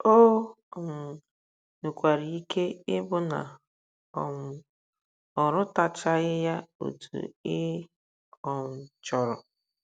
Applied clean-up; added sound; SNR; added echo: none; none; none; none.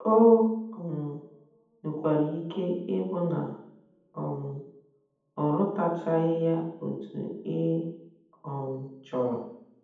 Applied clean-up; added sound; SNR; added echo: none; none; none; reverberation time 0.8 s.